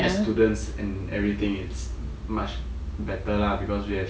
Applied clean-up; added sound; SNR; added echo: none; none; none; none.